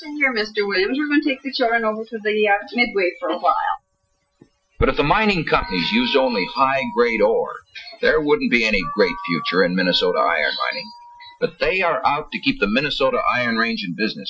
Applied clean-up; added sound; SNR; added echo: classical method Wiener filter.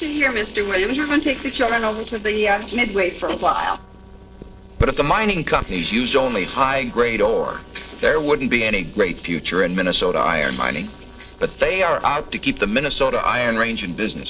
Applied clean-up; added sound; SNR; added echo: neural separator model SepFormer DNS4.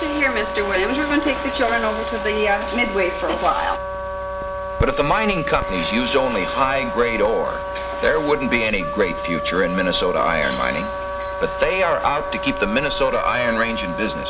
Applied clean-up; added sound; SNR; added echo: none; Wind instrument, woodwind instrument; 6 dB; none.